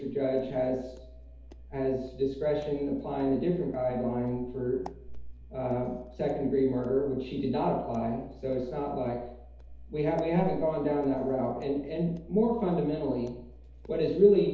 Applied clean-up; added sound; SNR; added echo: none; Walk, footsteps; 20 dB; reverberation time 2.2 s.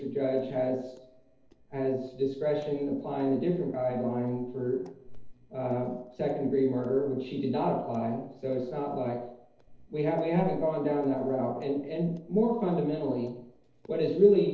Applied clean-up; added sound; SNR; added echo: neural separator model SepFormer DNS4.